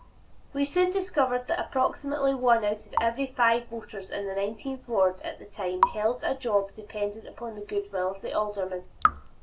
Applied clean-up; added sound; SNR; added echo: none; Raindrop / Drip; 8 dB; reverberation time 0.2 s.